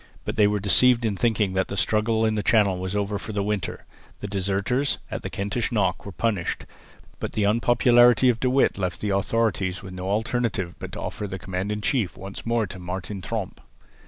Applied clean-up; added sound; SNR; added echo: none; none; none; none.